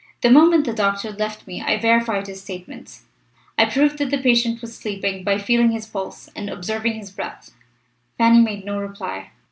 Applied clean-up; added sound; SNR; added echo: none; none; none; none.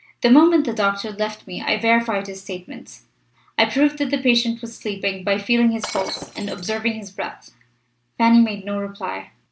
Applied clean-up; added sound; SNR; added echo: neural separator model SepFormer DNS4.